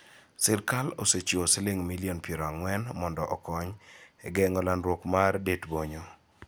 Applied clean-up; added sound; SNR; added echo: none; none; none; none.